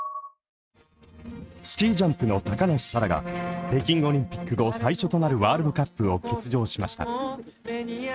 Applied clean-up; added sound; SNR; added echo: neural mask model RNNoise.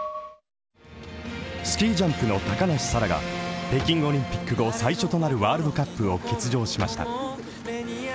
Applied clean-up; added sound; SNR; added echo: none; Drawer open or close; 15 dB; none.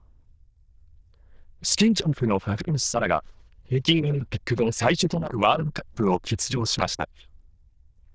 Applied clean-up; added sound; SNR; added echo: neural diffusion model UNIVERSE++.